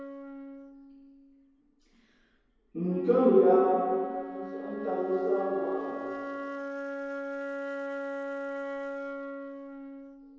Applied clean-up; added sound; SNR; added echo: none; Wind instrument, woodwind instrument; 8 dB; reverberation time 2.2 s.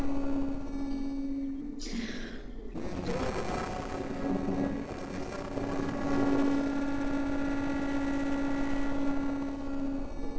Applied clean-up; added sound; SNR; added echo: neural separator model SepFormer DNS4.